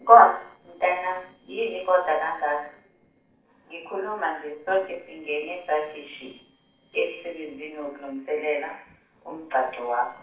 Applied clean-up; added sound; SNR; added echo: neural separator model SepFormer DNS4.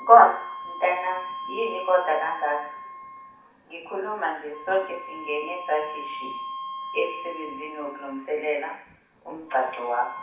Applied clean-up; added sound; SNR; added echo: none; Wind instrument, woodwind instrument; 12 dB; reverberation time 0.6 s.